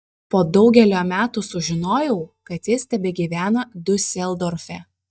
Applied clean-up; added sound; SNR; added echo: neural mask model DeepFilterNet 3.